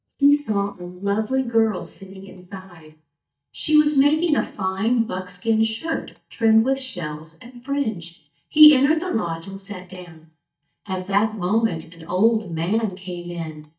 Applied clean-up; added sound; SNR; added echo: neural mask model DeepFilterNet 3.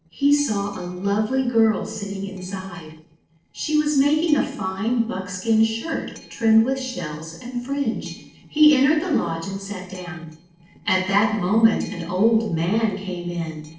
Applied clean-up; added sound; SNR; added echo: neural separator model SepFormer DNS4.